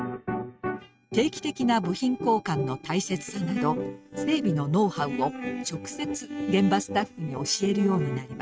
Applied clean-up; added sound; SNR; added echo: neural mask model RNNoise.